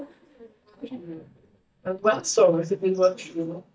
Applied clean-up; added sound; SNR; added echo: neural mask model DeepFilterNet 3.